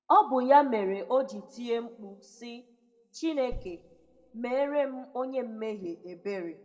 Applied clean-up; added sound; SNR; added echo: neural separator model SepFormer DNS4.